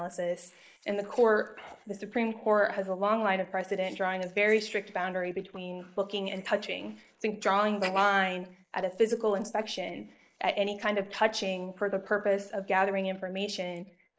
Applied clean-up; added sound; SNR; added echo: neural mask model Resemble Enhance denoiser.